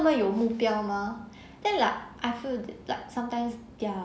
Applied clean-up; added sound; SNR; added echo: none; none; none; none.